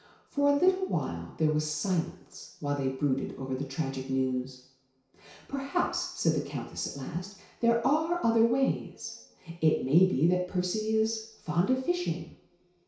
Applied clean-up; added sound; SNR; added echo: none; none; none; reverberation time 0.6 s.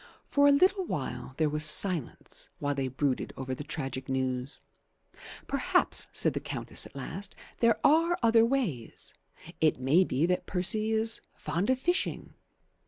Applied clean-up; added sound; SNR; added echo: none; none; none; none.